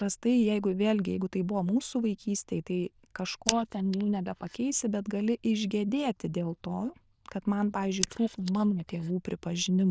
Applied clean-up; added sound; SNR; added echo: neural diffusion model UNIVERSE++.